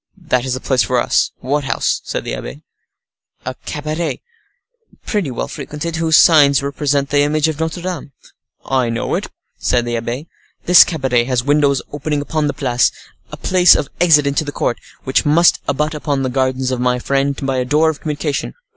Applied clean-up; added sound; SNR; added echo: none; none; none; none.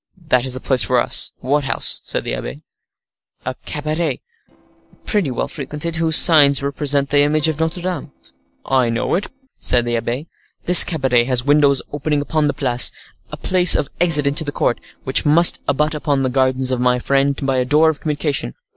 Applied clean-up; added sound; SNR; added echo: neural separator model SepFormer DNS4.